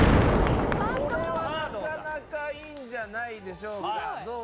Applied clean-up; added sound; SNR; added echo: none; Explosion; -5 dB; none.